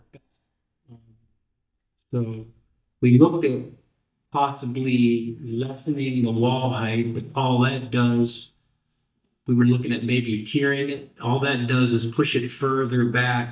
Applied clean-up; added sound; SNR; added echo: neural mask model DeepFilterNet 3.